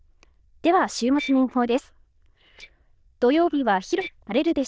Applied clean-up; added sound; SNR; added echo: neural diffusion model UNIVERSE++.